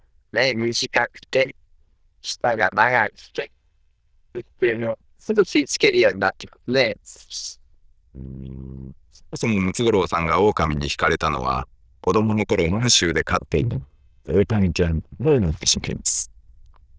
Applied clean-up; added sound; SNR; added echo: neural diffusion model UNIVERSE++.